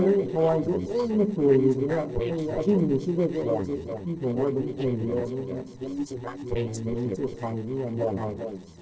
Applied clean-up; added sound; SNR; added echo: neural separator model SepFormer DNS4.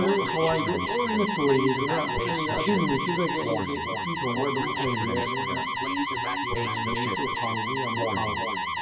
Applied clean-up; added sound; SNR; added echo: none; Alarm; -1 dB; reverberation time 0.8 s.